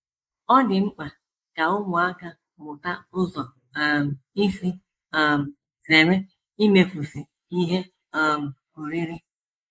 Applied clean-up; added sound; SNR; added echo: neural mask model Resemble Enhance denoiser.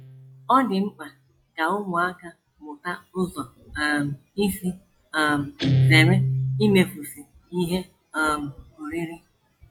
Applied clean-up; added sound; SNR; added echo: classical method log-MMSE.